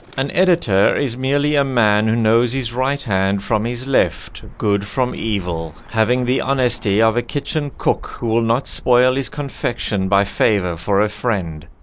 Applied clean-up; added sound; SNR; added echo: none; Bird; 20 dB; none.